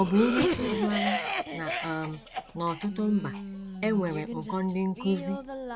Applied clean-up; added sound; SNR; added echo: none; Cough; 4 dB; none.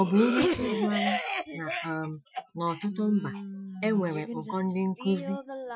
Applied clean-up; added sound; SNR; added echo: classical method Wiener filter.